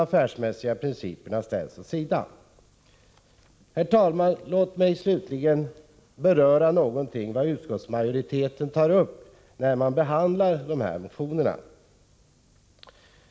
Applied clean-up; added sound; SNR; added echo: none; none; none; none.